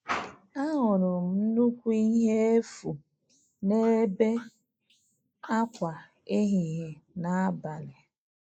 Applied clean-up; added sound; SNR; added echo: neural mask model Resemble Enhance denoiser.